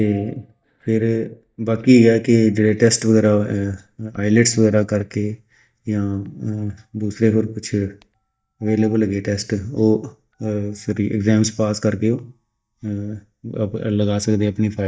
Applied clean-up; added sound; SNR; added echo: neural mask model DeepFilterNet 3.